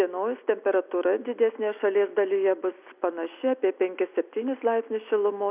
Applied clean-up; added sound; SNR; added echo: none; none; none; none.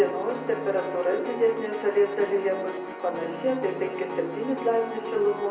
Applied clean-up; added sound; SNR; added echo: none; Piano; 9 dB; reverberation time 0.7 s.